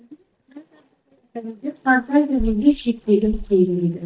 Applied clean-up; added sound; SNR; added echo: neural mask model DeepFilterNet 3.